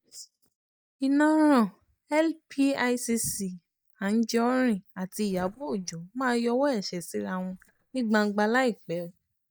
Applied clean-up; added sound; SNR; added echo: neural mask model DeepFilterNet 3.